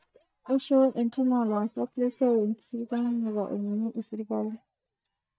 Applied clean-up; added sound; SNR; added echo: neural mask model DeepFilterNet 3.